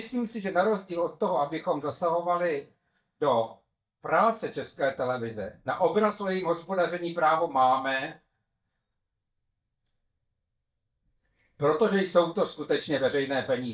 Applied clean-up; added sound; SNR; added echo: neural mask model DeepFilterNet 3.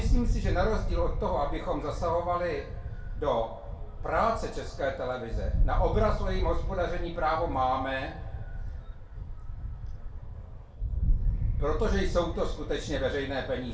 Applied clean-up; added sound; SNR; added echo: none; Wind; -1 dB; reverberation time 0.3 s.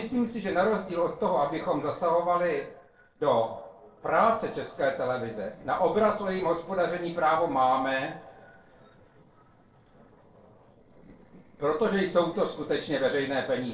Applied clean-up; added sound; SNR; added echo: neural separator model SepFormer DNS4.